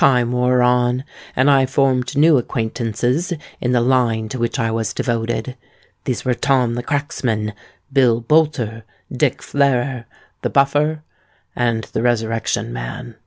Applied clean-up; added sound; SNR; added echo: none; none; none; none.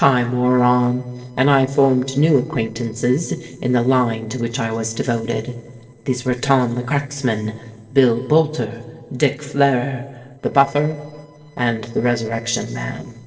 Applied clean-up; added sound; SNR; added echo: neural separator model SepFormer DNS4.